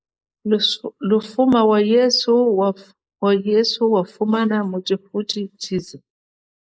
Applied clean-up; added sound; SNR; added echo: neural mask model Resemble Enhance denoiser.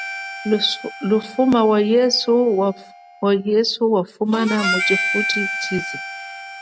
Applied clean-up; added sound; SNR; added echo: none; Harmonica; 8 dB; none.